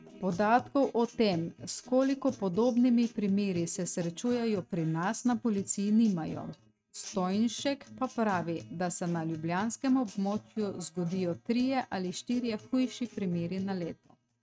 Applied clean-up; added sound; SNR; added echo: neural mask model RNNoise.